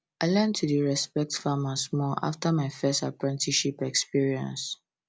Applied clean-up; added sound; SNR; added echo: none; none; none; none.